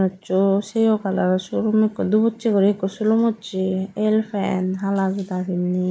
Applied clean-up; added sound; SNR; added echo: neural mask model Resemble Enhance denoiser.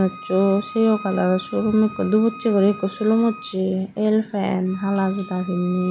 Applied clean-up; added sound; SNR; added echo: none; Bowed string instrument; 18 dB; none.